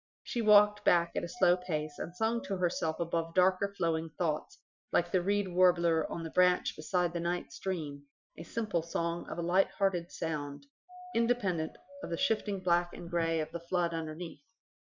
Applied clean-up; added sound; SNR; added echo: classical method Wiener filter.